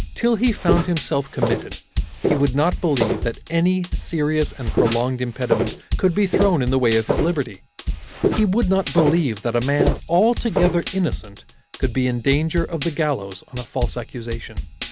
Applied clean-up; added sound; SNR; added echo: none; Walk, footsteps + Drum kit; 4 dB; none.